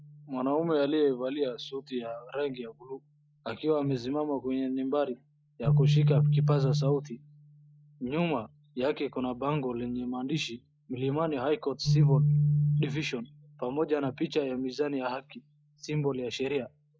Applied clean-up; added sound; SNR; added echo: classical method log-MMSE.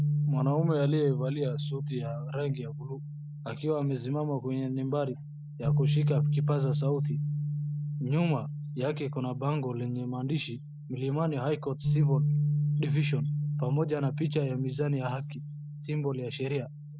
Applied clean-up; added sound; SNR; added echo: none; Bass guitar; -1 dB; none.